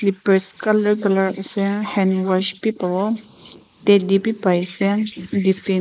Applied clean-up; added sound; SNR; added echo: neural mask model Resemble Enhance denoiser.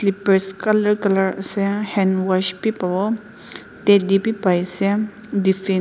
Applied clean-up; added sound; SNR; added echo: none; none; none; none.